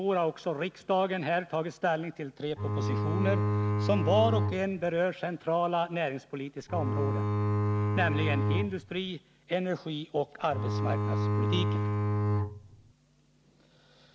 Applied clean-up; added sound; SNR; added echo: none; Bowed string instrument; -3 dB; none.